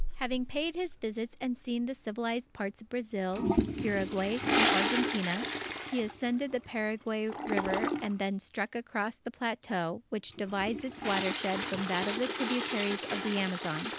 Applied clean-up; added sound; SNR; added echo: none; Toilet flush; 1 dB; none.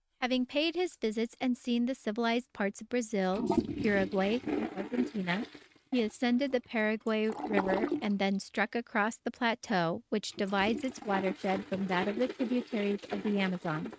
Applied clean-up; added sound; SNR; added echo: neural mask model RNNoise.